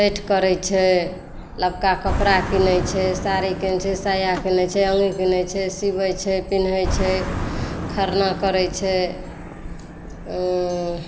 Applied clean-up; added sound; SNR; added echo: none; Car passing by; 8 dB; none.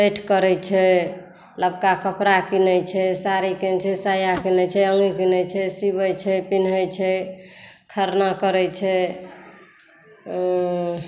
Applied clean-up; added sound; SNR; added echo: none; none; none; none.